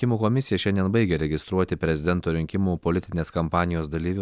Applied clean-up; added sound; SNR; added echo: none; none; none; none.